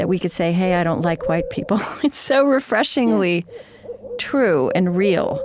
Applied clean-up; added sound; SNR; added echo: none; Bird; 12 dB; none.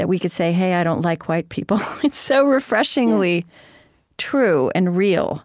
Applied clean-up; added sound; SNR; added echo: none; none; none; none.